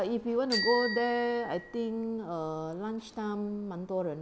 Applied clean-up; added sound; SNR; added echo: none; Bicycle bell; 7 dB; none.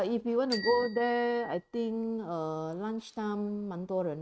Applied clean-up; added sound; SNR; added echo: neural mask model RNNoise.